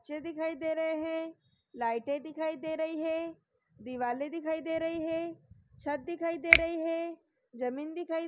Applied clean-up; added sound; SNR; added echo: none; Finger snapping; -4 dB; none.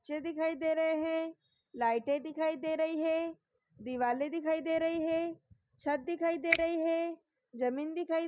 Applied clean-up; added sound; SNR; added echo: neural mask model RNNoise.